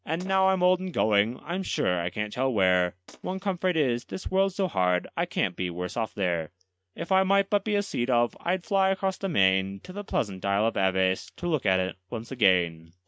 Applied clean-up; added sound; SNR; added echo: neural mask model RNNoise.